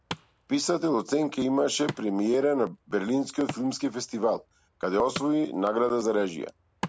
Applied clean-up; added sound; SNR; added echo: none; Wood; 16 dB; none.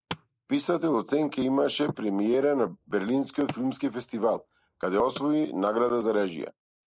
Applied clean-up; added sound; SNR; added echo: neural mask model Resemble Enhance denoiser.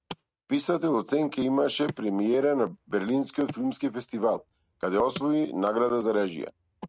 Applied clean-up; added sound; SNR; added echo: neural mask model RNNoise.